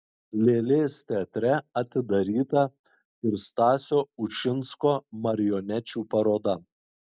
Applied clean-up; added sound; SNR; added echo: none; none; none; none.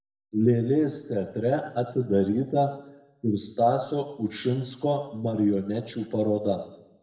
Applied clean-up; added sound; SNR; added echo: none; none; none; reverberation time 0.8 s.